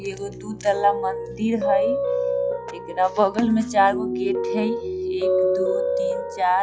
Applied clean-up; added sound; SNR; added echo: classical method log-MMSE.